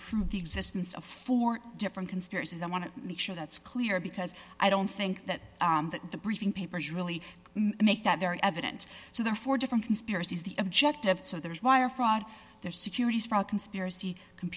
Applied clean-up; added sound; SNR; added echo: none; none; none; none.